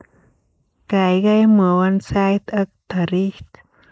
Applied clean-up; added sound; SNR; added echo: neural mask model Resemble Enhance denoiser.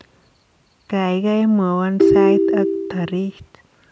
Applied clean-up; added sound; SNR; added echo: none; Ringtone; -4 dB; none.